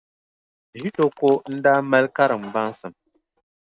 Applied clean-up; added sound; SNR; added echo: neural mask model RNNoise.